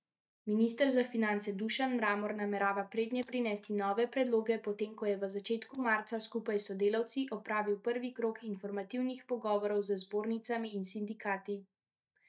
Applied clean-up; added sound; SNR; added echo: neural mask model DeepFilterNet 3.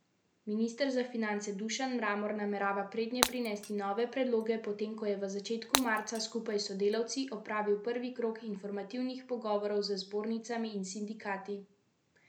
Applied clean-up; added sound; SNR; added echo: none; Shatter; 4 dB; none.